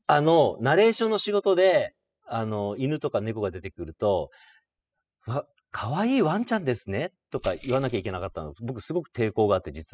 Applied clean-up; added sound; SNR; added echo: classical method spectral subtraction.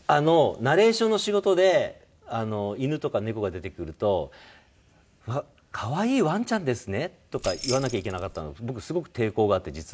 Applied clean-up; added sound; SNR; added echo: none; Keys jangling; 12 dB; none.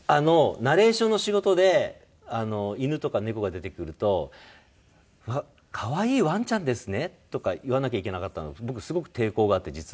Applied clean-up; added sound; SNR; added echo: none; none; none; none.